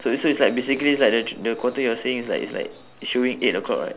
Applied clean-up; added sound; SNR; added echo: none; none; none; none.